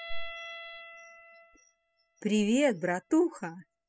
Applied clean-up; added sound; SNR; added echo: classical method spectral subtraction.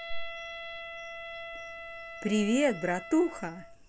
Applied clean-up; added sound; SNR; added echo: none; Wind instrument, woodwind instrument; 11 dB; none.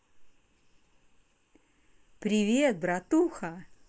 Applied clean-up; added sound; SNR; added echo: neural mask model Resemble Enhance denoiser.